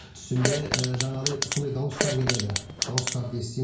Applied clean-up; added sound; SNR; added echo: none; Fart; 1 dB; reverberation time 0.6 s.